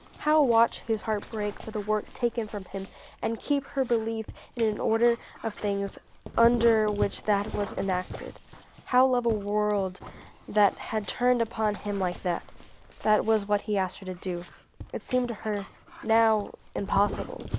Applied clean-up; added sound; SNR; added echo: none; Dog; 14 dB; none.